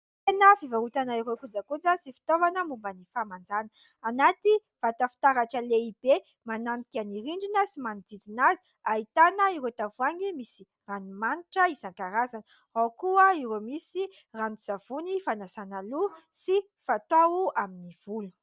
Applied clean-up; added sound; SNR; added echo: none; none; none; none.